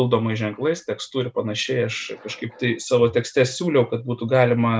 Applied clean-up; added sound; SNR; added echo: none; none; none; none.